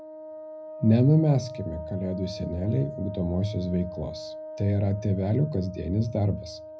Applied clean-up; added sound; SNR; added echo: none; Wind instrument, woodwind instrument; 13 dB; reverberation time 0.5 s.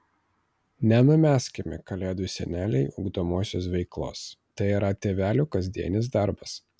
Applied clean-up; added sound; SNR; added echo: none; none; none; none.